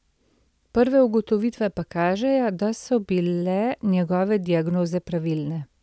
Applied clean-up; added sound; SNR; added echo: none; none; none; none.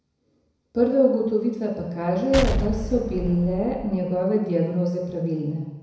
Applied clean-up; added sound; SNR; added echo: none; Explosion; 4 dB; reverberation time 1.0 s.